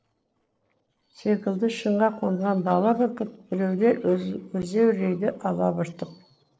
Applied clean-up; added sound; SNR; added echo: neural separator model SepFormer DNS4.